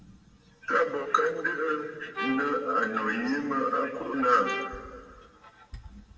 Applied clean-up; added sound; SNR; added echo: none; Trumpet; 9 dB; reverberation time 2.0 s.